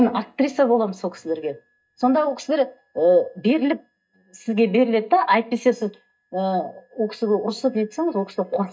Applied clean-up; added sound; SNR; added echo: neural mask model DeepFilterNet 3.